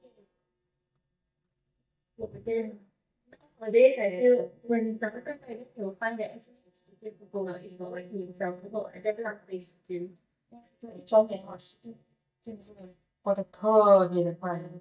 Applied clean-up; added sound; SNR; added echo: neural mask model DeepFilterNet 3.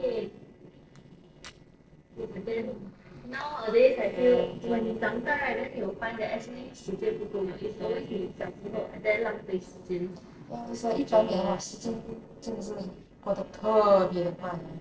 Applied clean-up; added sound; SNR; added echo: neural separator model SepFormer DNS4.